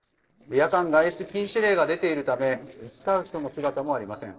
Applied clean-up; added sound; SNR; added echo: neural separator model SepFormer DNS4.